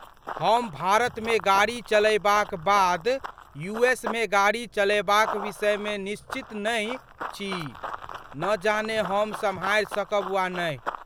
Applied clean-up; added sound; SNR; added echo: none; Run; 13 dB; none.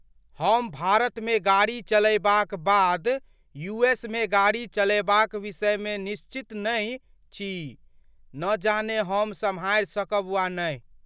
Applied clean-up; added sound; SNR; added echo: none; none; none; none.